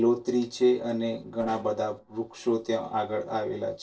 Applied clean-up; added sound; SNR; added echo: neural separator model SepFormer DNS4.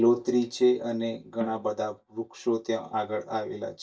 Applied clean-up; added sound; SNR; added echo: neural mask model DeepFilterNet 3.